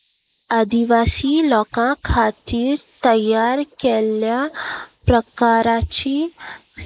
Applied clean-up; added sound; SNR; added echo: neural mask model Resemble Enhance denoiser.